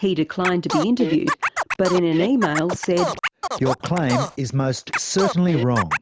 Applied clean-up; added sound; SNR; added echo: neural mask model Resemble Enhance denoiser.